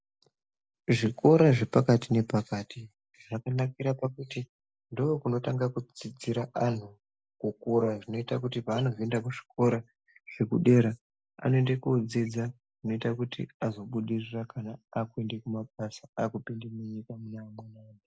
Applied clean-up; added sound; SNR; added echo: none; none; none; none.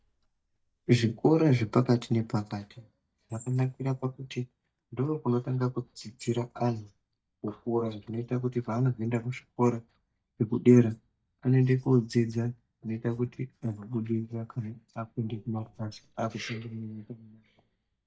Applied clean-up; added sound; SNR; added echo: neural mask model DeepFilterNet 3.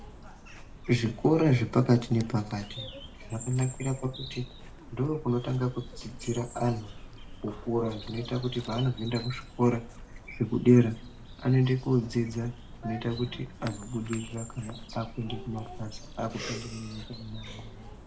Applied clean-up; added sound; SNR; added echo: none; Bird vocalization, bird call, bird song; 14 dB; reverberation time 0.4 s.